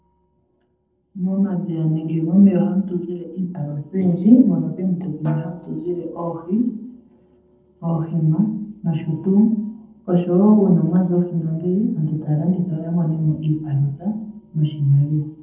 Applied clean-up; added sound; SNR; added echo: neural separator model SepFormer DNS4.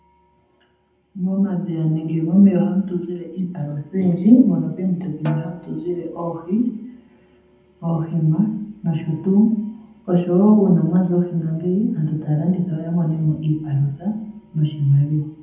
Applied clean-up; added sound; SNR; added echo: none; Snare drum; 17 dB; reverberation time 0.8 s.